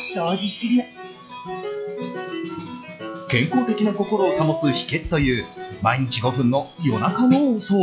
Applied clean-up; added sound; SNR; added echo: classical method log-MMSE.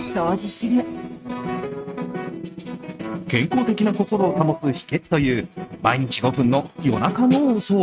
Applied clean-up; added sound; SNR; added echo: neural mask model RNNoise.